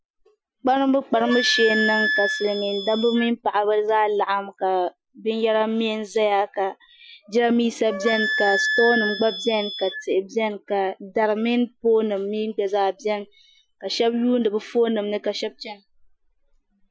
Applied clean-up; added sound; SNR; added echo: classical method Wiener filter.